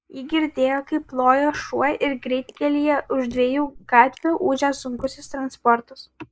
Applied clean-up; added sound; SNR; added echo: neural mask model Resemble Enhance denoiser.